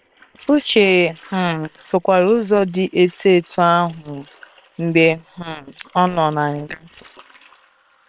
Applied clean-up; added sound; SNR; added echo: neural separator model SepFormer WHAM!.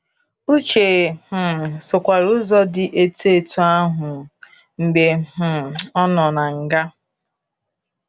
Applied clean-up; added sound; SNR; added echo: none; none; none; none.